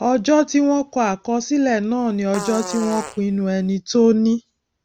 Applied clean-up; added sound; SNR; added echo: none; Fart; 13 dB; none.